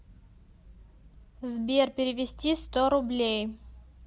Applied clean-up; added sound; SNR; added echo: none; none; none; none.